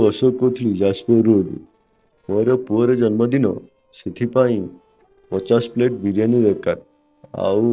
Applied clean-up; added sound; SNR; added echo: neural separator model SepFormer DNS4.